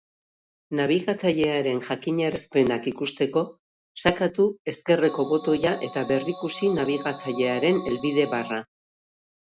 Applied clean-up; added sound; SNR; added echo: none; Organ; 13 dB; none.